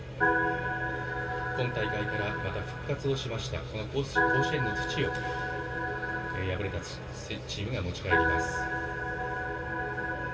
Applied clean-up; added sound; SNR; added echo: none; Organ; -2 dB; reverberation time 2.9 s.